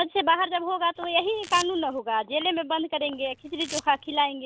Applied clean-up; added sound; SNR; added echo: none; Domestic sounds, home sounds; 15 dB; none.